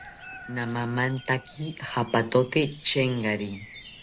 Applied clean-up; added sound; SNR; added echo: none; Bird vocalization, bird call, bird song; 16 dB; none.